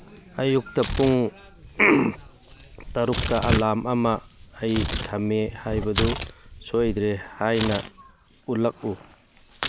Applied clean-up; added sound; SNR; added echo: none; Tearing; 7 dB; none.